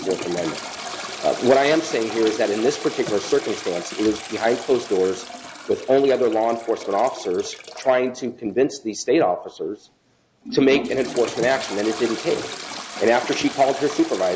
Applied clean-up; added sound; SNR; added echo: none; Toilet flush; 12 dB; none.